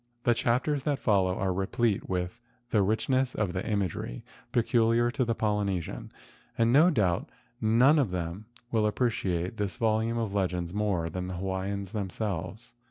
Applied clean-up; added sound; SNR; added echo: none; none; none; none.